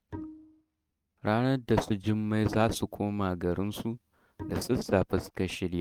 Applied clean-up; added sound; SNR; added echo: neural mask model RNNoise.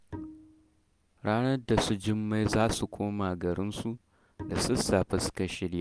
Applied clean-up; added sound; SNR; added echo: none; Bowed string instrument; 16 dB; none.